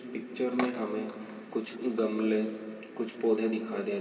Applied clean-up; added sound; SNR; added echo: none; none; none; reverberation time 2.3 s.